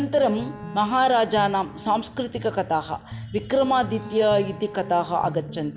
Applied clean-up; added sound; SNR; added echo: none; Guitar + Bowed string instrument; 14 dB; none.